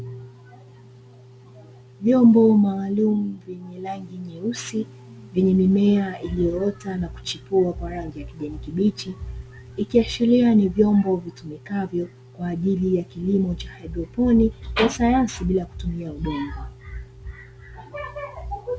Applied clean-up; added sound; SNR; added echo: none; none; none; none.